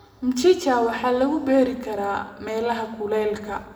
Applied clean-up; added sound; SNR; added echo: none; none; none; reverberation time 1.3 s.